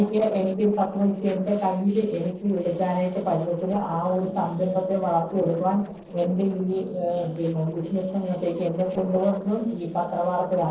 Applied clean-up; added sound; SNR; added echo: neural separator model SepFormer DNS4.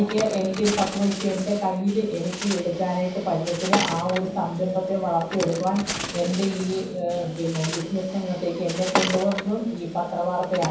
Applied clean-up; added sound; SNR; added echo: none; Bird; 8 dB; reverberation time 0.7 s.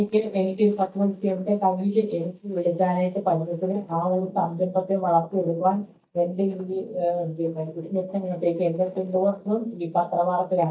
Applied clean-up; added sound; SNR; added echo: neural mask model DeepFilterNet 3.